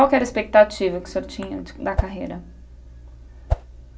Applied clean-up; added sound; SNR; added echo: none; Whoosh, swoosh, swish; 2 dB; reverberation time 0.2 s.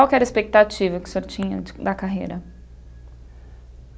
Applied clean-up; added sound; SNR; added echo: none; none; none; none.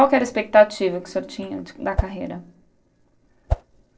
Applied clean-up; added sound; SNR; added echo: neural separator model SepFormer DNS4.